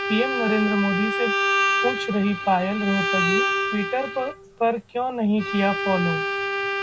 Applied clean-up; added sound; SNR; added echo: none; Bowed string instrument; 1 dB; none.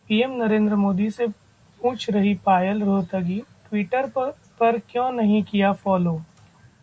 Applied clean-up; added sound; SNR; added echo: none; none; none; none.